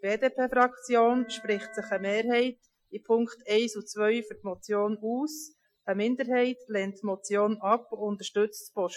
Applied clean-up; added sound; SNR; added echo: classical method Wiener filter.